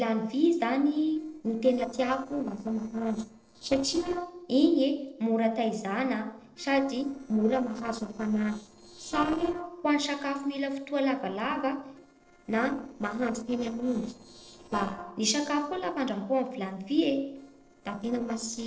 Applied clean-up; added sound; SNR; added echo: neural separator model SepFormer DNS4.